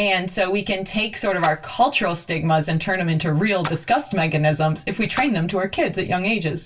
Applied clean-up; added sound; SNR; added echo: none; Splash, splatter; 17 dB; reverberation time 0.2 s.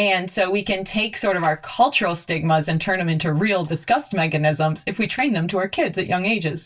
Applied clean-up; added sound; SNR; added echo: neural mask model DeepFilterNet 3.